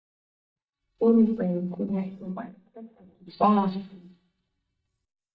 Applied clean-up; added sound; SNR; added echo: neural mask model DeepFilterNet 3.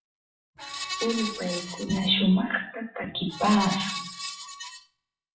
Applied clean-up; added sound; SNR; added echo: classical method WPE with log-MMSE.